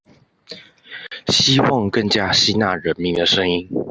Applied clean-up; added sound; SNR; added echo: none; none; none; none.